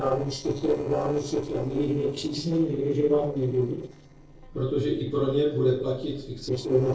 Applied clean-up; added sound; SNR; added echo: neural separator model SepFormer DNS4.